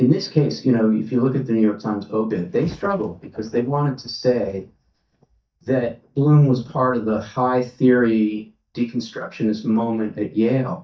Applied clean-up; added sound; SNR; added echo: neural mask model DeepFilterNet 3.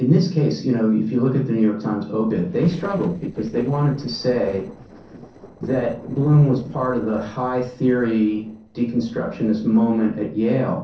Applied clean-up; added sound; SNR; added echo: neural separator model SepFormer DNS4.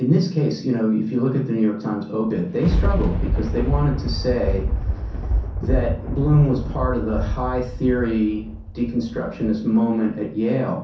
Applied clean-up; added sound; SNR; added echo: none; Thunder; 4 dB; reverberation time 0.6 s.